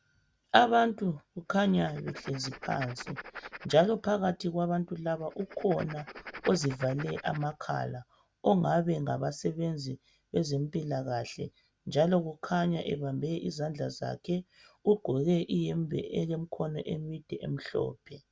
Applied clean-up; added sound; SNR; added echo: none; Writing; 15 dB; none.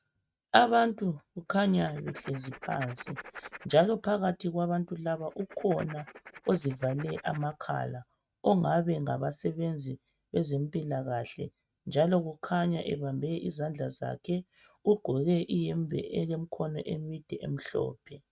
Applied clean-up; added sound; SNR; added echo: neural mask model RNNoise.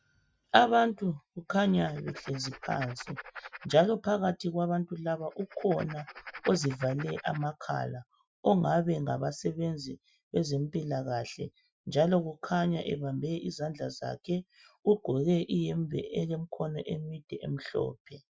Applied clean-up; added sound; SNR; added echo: classical method Wiener filter.